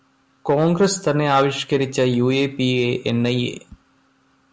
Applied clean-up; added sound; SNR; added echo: none; none; none; none.